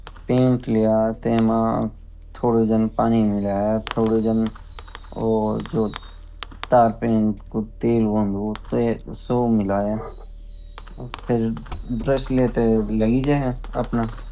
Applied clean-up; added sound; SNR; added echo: none; Fireworks; 14 dB; none.